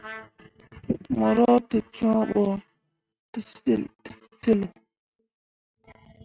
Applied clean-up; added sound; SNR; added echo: neural mask model RNNoise.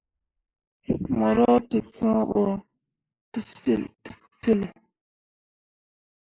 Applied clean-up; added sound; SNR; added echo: neural mask model Resemble Enhance denoiser.